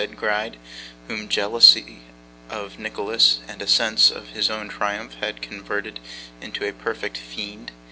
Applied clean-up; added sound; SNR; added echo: none; none; none; none.